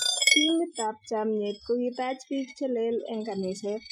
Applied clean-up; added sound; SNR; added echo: classical method Wiener filter.